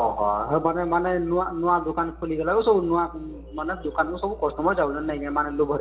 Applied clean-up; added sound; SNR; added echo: none; Musical instrument; 18 dB; reverberation time 0.5 s.